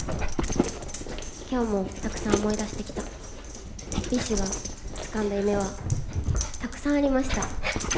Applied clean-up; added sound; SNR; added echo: none; Dog; -1 dB; none.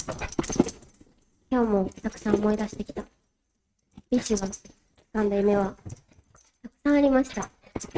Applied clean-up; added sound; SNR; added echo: neural mask model RNNoise.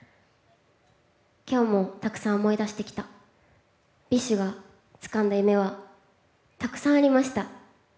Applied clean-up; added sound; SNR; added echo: none; none; none; none.